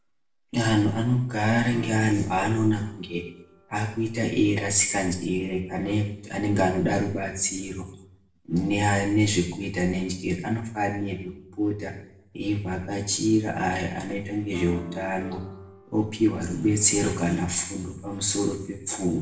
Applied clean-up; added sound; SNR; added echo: neural separator model SepFormer DNS4.